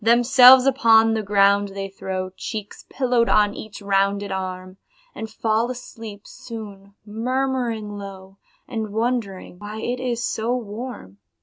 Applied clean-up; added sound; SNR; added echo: none; none; none; none.